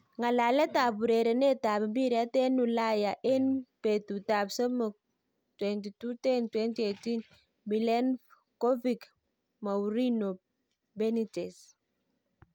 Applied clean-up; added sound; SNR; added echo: none; none; none; none.